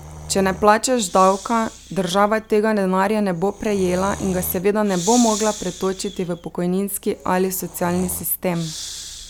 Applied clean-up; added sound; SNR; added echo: none; Breathing; 15 dB; none.